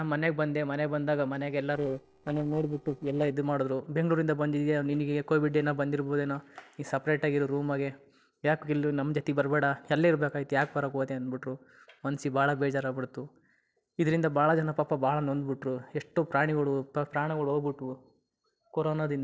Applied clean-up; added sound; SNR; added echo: neural separator model SepFormer DNS4.